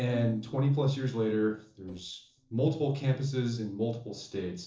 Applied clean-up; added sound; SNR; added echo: neural separator model SepFormer DNS4.